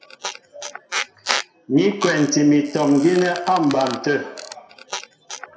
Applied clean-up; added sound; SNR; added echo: none; Squeak; 11 dB; reverberation time 0.6 s.